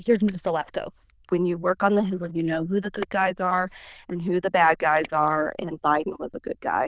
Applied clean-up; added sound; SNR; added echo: neural diffusion model UNIVERSE++.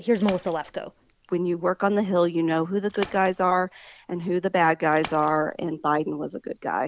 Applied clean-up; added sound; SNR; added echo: none; Splash, splatter; 20 dB; none.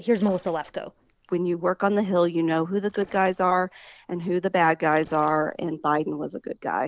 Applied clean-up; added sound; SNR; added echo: neural separator model SepFormer DNS4.